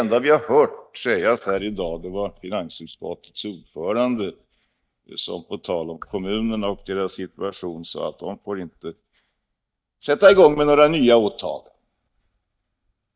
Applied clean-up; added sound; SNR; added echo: neural mask model DeepFilterNet 3.